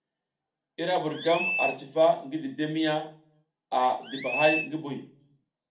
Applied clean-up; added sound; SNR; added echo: none; Chirp, tweet; 5 dB; reverberation time 0.4 s.